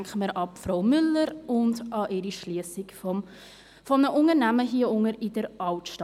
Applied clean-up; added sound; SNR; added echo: none; none; none; none.